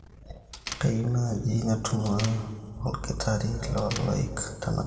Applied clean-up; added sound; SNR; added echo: none; Door; 16 dB; reverberation time 1.7 s.